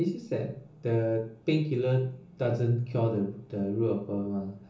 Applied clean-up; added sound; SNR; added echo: none; none; none; reverberation time 1.2 s.